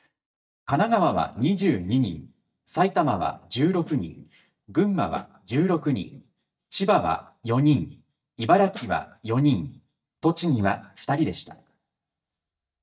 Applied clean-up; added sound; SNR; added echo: neural mask model DeepFilterNet 3.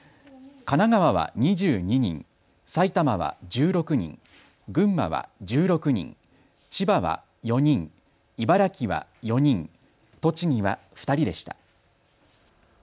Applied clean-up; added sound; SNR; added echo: none; none; none; none.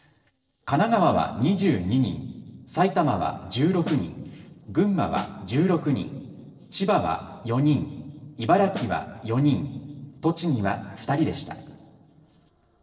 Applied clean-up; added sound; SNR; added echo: neural separator model SepFormer DNS4.